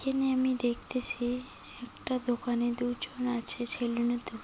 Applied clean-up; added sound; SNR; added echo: none; none; none; none.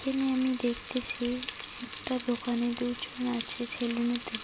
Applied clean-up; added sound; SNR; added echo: none; Frying (food); 12 dB; none.